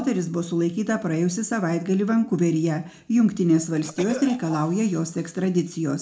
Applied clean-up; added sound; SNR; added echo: none; Cough; 13 dB; reverberation time 0.3 s.